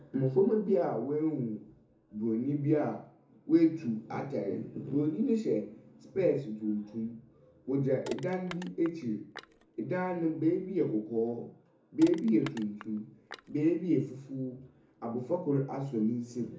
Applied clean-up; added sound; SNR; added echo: none; Crushing; 18 dB; reverberation time 0.6 s.